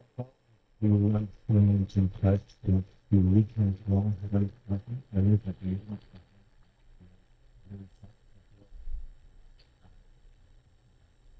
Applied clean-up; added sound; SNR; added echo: neural mask model DeepFilterNet 3.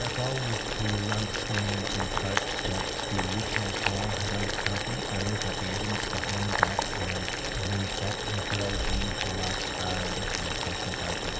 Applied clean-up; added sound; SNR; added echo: none; Boiling; -3 dB; reverberation time 1.5 s.